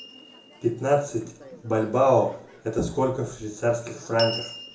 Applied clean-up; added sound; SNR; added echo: none; Door / Bell; 15 dB; reverberation time 0.5 s.